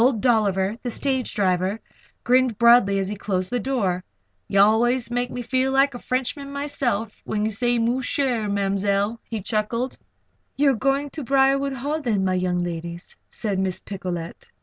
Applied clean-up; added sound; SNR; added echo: none; none; none; none.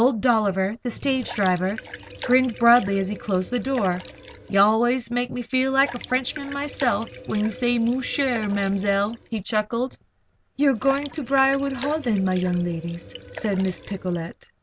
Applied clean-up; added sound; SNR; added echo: none; Liquid; 16 dB; none.